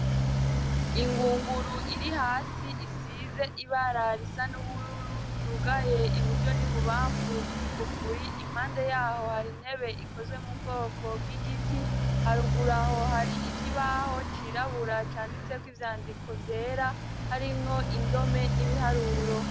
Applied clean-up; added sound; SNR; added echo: none; Motorcycle; -3 dB; none.